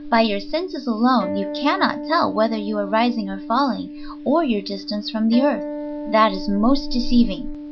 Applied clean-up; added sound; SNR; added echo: none; Acoustic guitar; 10 dB; none.